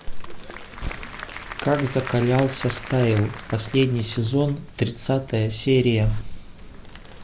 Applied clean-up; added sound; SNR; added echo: none; Applause / Crowd; 16 dB; none.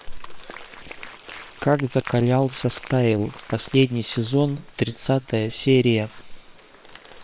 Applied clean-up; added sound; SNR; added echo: neural separator model SepFormer WHAM!.